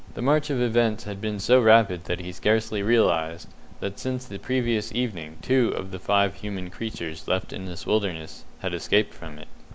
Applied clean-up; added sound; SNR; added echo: none; none; none; none.